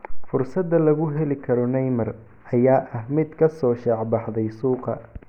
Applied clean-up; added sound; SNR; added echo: none; none; none; none.